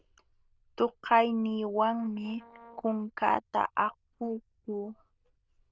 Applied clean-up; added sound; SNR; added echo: neural diffusion model UNIVERSE++.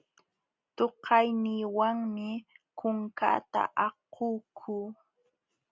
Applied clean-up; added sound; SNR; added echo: none; none; none; none.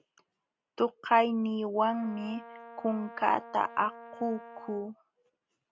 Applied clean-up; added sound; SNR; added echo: none; Brass instrument; 17 dB; none.